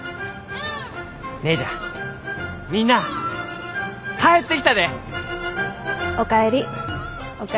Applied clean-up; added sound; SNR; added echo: none; none; none; none.